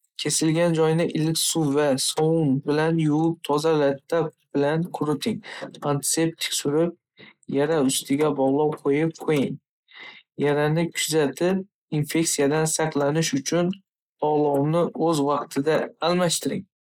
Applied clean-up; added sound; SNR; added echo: neural mask model Resemble Enhance denoiser.